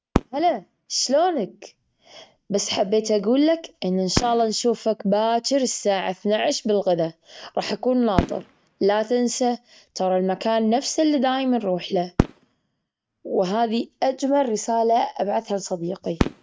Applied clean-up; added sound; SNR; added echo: neural mask model RNNoise.